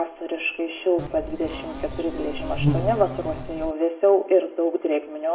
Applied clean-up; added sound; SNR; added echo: none; Insect; 5 dB; reverberation time 0.4 s.